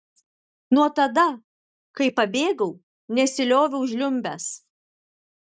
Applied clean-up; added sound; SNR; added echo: none; none; none; none.